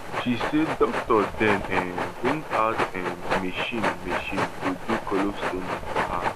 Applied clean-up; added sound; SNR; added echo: none; Train; 1 dB; none.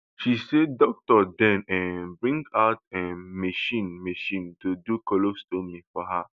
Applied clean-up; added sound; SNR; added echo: none; none; none; none.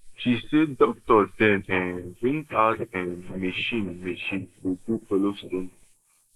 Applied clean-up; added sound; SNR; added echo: neural mask model Resemble Enhance denoiser.